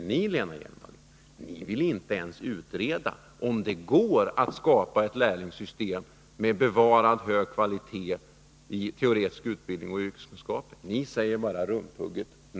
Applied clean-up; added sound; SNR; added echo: none; none; none; none.